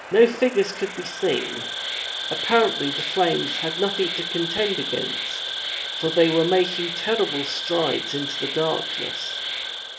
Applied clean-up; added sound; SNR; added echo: none; Insect; 5 dB; reverberation time 0.5 s.